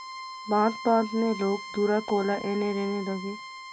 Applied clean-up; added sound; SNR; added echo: none; Bowed string instrument; 13 dB; none.